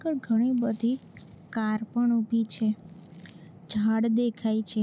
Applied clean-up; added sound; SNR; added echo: none; none; none; none.